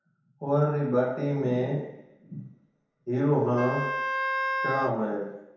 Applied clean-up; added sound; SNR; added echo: none; Wind instrument, woodwind instrument; 1 dB; reverberation time 1.0 s.